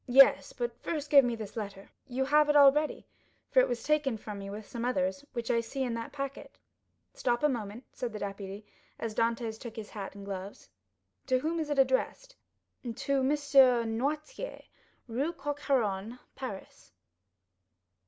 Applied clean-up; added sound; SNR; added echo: none; none; none; none.